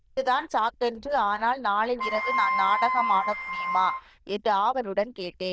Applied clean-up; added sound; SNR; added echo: neural diffusion model UNIVERSE++.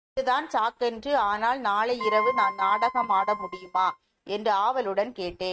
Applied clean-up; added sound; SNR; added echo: neural mask model RNNoise.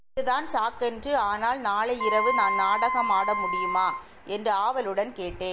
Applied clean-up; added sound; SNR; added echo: none; Wind instrument, woodwind instrument; 0 dB; none.